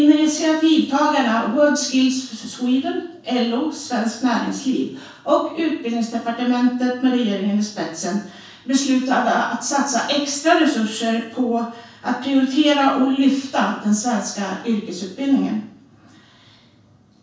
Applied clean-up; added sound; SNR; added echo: none; none; none; reverberation time 0.7 s.